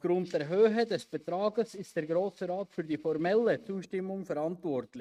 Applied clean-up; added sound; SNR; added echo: neural mask model RNNoise.